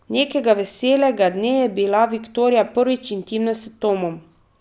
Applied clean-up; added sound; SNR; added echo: none; none; none; none.